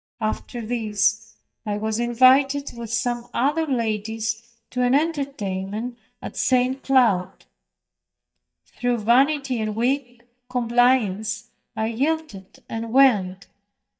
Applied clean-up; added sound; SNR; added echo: neural mask model DeepFilterNet 3.